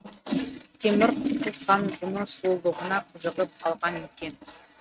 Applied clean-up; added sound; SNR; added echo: neural mask model RNNoise.